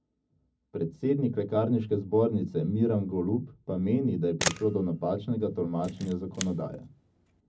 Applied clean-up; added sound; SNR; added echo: none; Camera; 10 dB; reverberation time 0.4 s.